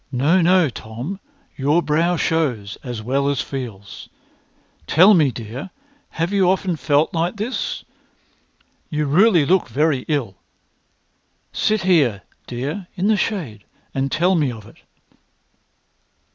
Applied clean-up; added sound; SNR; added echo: none; none; none; none.